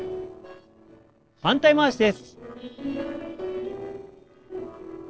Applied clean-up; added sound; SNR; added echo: neural separator model SepFormer DNS4.